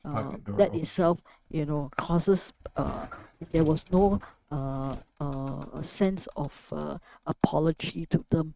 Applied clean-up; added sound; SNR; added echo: neural mask model RNNoise.